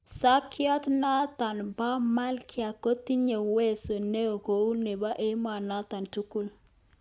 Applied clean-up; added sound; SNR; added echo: none; none; none; none.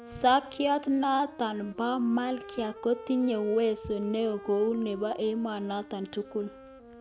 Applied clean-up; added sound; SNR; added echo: none; Wind instrument, woodwind instrument; 16 dB; none.